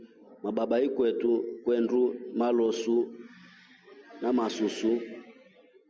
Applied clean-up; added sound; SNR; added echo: none; none; none; none.